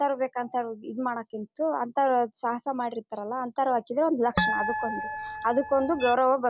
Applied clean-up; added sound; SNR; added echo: none; Harp; 3 dB; none.